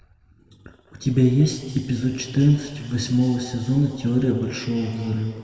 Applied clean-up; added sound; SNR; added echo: none; none; none; reverberation time 2.2 s.